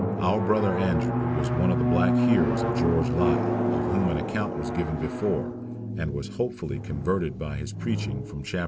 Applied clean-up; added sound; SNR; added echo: none; Drum; -1 dB; none.